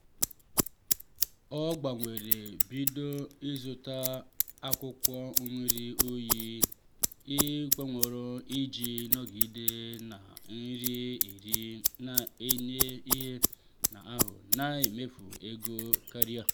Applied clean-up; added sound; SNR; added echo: none; Scissors; -4 dB; none.